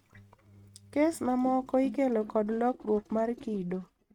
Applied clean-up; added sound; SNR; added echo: neural mask model RNNoise.